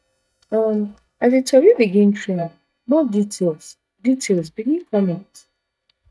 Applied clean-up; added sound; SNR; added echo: neural mask model DeepFilterNet 3.